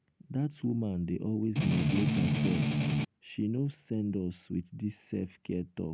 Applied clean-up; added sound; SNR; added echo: none; Strum; -5 dB; none.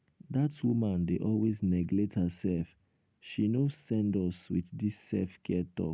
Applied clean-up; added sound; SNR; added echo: none; none; none; none.